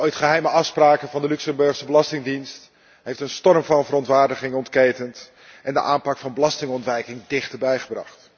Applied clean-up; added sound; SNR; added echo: none; none; none; none.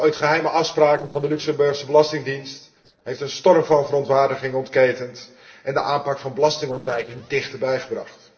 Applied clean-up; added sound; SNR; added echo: neural separator model SepFormer DNS4.